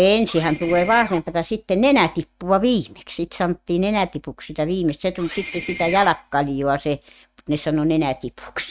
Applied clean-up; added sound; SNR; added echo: neural mask model RNNoise.